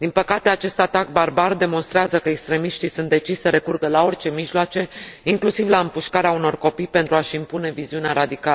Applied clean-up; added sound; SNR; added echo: none; none; none; none.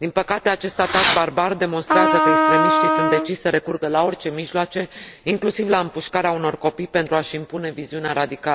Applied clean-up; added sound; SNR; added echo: none; Fireworks + Trumpet; -3 dB; none.